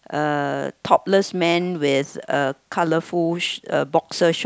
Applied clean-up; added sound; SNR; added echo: none; none; none; none.